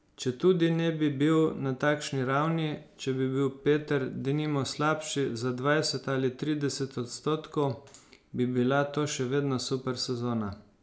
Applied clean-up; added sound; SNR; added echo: none; none; none; none.